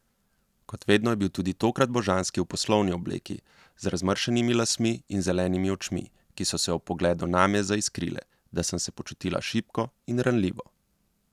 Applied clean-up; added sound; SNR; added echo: none; none; none; none.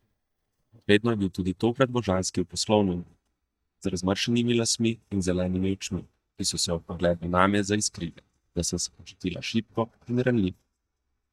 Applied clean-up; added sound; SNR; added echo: neural mask model DeepFilterNet 3.